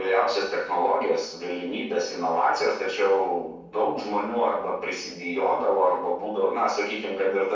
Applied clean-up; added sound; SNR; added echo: none; none; none; reverberation time 0.6 s.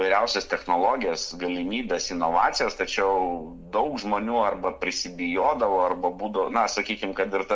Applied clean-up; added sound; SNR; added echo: none; none; none; none.